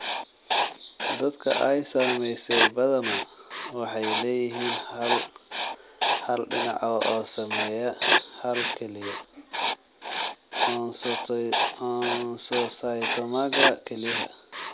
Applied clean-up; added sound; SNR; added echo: none; Writing; 0 dB; none.